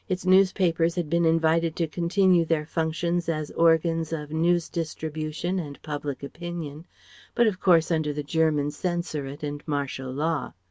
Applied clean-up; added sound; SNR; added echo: none; none; none; none.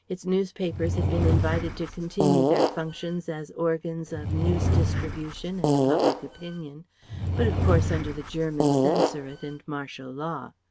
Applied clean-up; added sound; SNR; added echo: none; Fart / Drawer open or close; -5 dB; none.